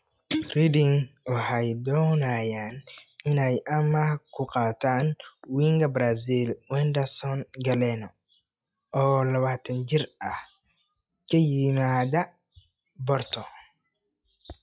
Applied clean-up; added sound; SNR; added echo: classical method log-MMSE.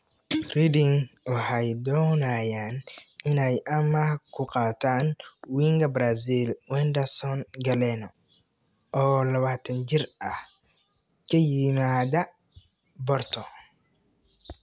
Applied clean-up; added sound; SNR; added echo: none; Guitar; 10 dB; none.